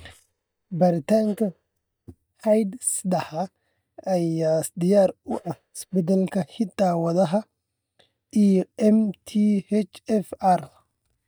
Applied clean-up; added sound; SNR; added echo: neural mask model DeepFilterNet 3.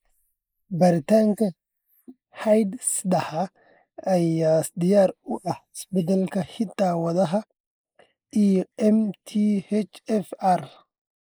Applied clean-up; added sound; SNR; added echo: neural mask model Resemble Enhance denoiser.